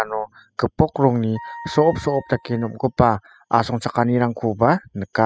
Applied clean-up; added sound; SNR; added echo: classical method spectral subtraction.